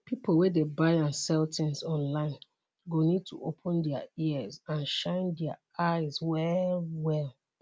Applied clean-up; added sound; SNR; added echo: none; none; none; none.